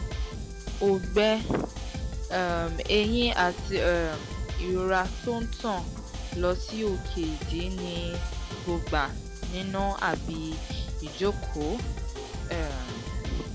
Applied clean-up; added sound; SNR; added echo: none; Drum kit; 3 dB; none.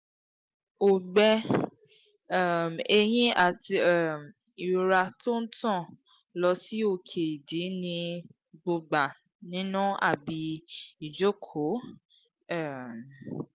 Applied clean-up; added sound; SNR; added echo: none; none; none; none.